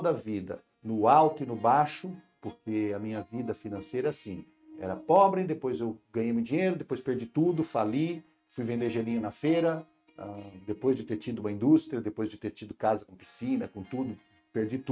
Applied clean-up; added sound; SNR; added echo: neural mask model RNNoise.